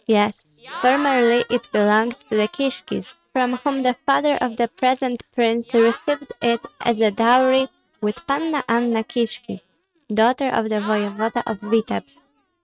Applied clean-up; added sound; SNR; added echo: neural mask model RNNoise.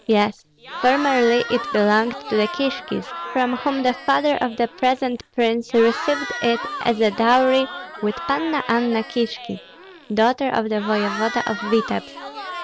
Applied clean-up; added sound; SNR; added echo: none; Crowd / Cheering; 11 dB; none.